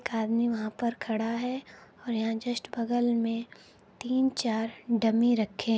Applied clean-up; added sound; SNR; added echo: none; none; none; none.